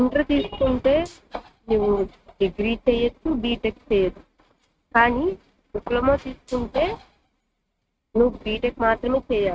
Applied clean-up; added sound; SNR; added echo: neural mask model RNNoise.